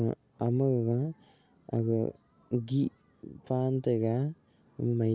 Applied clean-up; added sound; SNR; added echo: none; none; none; none.